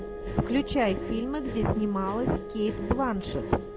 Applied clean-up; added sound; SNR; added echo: none; Wind instrument, woodwind instrument + Engine; 7 dB; none.